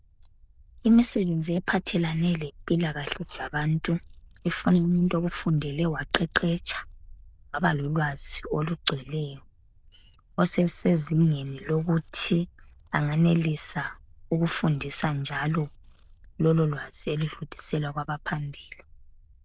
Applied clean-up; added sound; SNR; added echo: neural diffusion model UNIVERSE++.